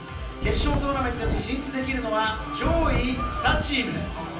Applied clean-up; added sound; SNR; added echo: none; Wind; 0 dB; reverberation time 0.6 s.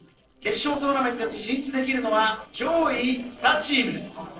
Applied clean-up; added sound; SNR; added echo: neural separator model SepFormer DNS4.